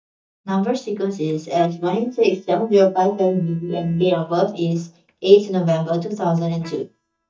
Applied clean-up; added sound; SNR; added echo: neural mask model DeepFilterNet 3.